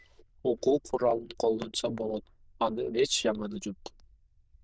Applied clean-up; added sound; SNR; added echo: neural diffusion model UNIVERSE++.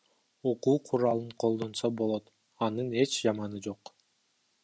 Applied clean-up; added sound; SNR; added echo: none; none; none; none.